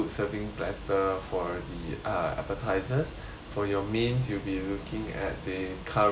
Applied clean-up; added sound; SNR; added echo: none; none; none; none.